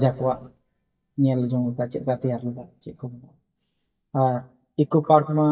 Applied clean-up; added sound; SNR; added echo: neural mask model DeepFilterNet 3.